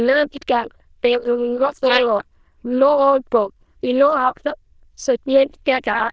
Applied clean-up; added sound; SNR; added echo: neural diffusion model UNIVERSE++.